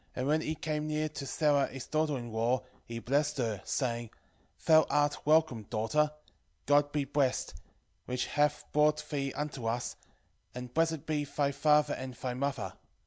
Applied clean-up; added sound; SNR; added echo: none; none; none; none.